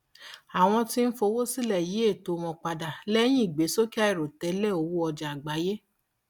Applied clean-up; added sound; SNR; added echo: none; none; none; none.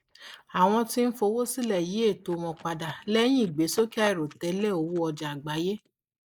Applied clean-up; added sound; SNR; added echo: neural mask model Resemble Enhance denoiser.